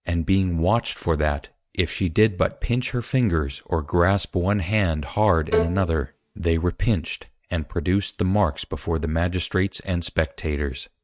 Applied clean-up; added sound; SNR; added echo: neural mask model RNNoise.